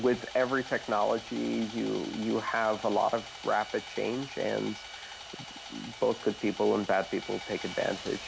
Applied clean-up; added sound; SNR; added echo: none; Sawing; 13 dB; none.